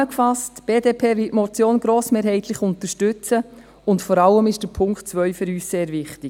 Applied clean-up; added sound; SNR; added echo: none; none; none; none.